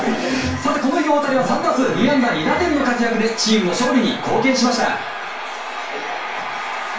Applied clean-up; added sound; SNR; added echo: none; none; none; reverberation time 0.3 s.